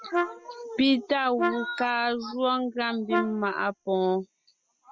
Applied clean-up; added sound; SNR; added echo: none; Brass instrument; 5 dB; none.